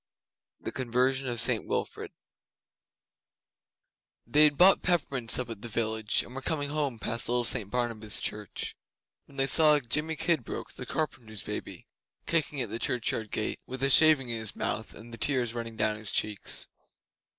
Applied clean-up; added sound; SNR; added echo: none; none; none; none.